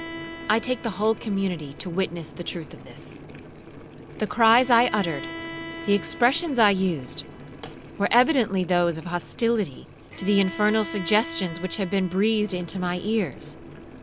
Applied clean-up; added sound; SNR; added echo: none; Boiling + Bowed string instrument; 13 dB; none.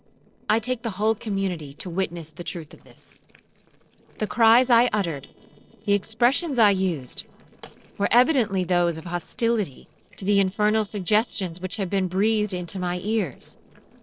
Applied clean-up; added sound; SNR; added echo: neural separator model SepFormer DNS4.